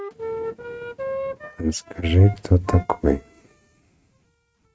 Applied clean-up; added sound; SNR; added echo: neural mask model RNNoise.